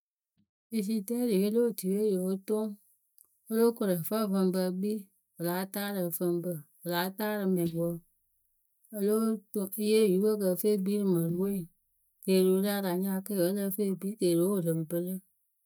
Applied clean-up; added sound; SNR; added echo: neural mask model DeepFilterNet 3.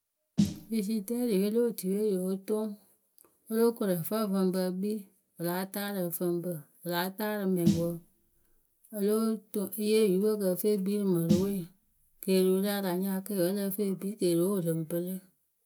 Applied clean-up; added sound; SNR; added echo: none; Snare drum; 6 dB; none.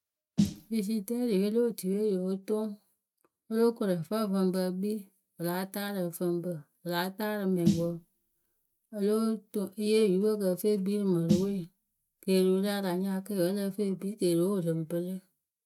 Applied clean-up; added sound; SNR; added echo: neural mask model RNNoise.